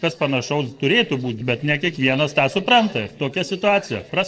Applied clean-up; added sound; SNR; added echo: neural separator model SepFormer DNS4.